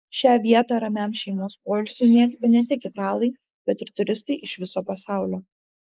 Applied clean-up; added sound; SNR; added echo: neural mask model Resemble Enhance denoiser.